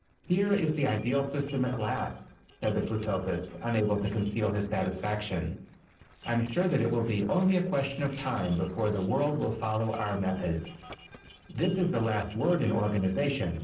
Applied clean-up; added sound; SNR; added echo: neural separator model SepFormer DNS4.